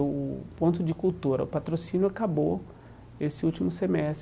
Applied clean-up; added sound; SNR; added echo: none; none; none; none.